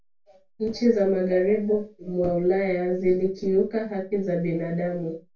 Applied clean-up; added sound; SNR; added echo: none; none; none; reverberation time 0.2 s.